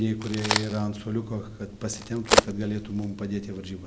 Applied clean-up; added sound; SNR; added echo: none; Crack; 0 dB; none.